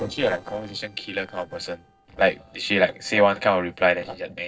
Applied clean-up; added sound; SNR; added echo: neural separator model SepFormer DNS4.